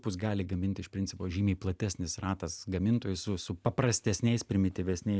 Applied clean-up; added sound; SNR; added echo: none; none; none; none.